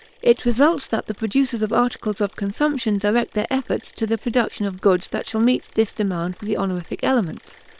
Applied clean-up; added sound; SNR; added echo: neural separator model SepFormer WHAM!.